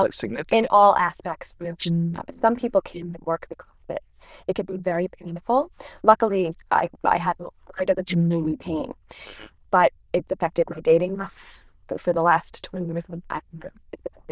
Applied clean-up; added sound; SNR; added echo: neural diffusion model UNIVERSE++.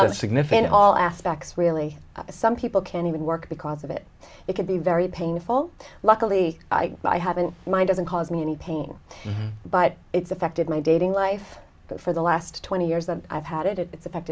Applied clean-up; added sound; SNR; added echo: none; none; none; none.